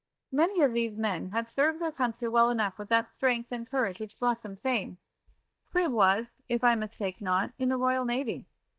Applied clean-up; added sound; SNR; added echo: neural mask model DeepFilterNet 3.